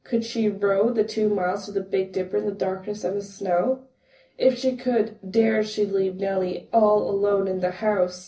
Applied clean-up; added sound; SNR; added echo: none; none; none; reverberation time 0.4 s.